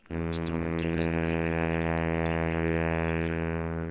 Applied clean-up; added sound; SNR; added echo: neural separator model SepFormer WHAMR!.